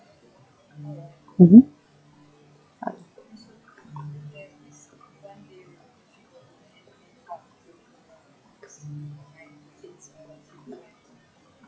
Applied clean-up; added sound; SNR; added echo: classical method log-MMSE.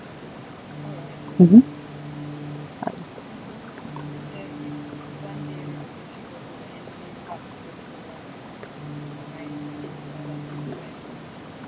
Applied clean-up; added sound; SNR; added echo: none; Organ; 11 dB; none.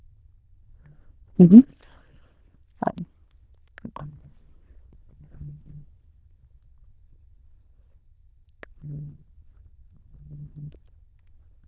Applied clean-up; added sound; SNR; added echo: neural diffusion model UNIVERSE++.